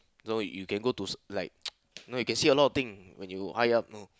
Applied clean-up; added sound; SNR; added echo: none; none; none; none.